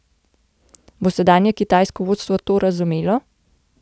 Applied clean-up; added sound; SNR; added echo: none; none; none; none.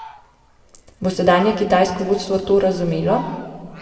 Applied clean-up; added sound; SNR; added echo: none; Fowl; 18 dB; reverberation time 1.9 s.